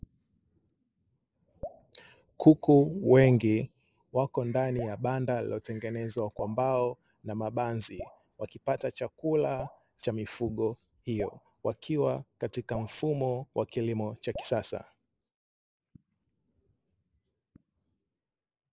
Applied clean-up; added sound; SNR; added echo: neural mask model Resemble Enhance denoiser.